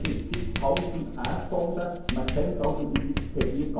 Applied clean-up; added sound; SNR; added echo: none; Writing; 1 dB; reverberation time 0.9 s.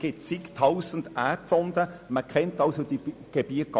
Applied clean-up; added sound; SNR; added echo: none; none; none; none.